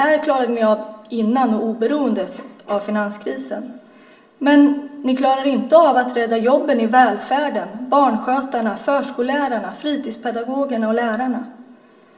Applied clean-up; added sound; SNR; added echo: none; none; none; reverberation time 0.6 s.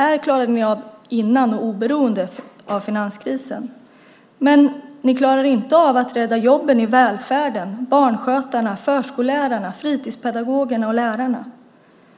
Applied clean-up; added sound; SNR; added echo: none; none; none; none.